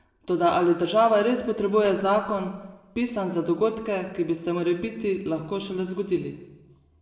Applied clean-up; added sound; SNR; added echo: neural separator model SepFormer DNS4.